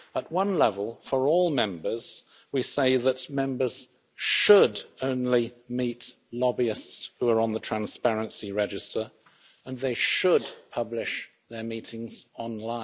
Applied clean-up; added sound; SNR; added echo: none; none; none; none.